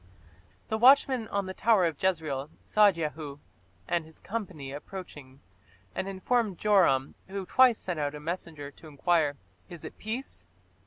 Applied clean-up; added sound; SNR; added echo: none; none; none; none.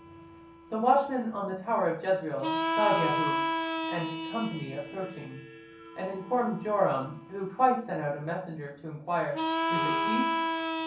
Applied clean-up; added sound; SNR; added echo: none; Harmonica; 3 dB; reverberation time 0.6 s.